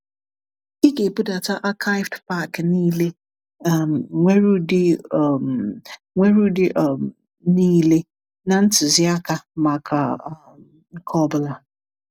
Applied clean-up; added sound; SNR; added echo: none; none; none; none.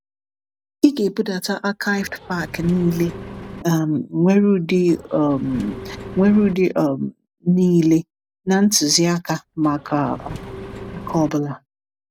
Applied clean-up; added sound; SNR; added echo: none; Engine; 15 dB; none.